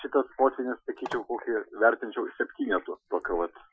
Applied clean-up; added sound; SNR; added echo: classical method Wiener filter.